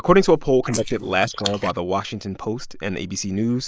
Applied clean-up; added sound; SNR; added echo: neural mask model Resemble Enhance denoiser.